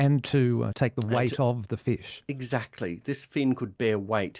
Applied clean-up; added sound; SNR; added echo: none; none; none; none.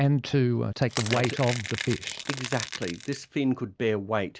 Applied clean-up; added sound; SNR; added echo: none; Crackle / Crushing; 8 dB; none.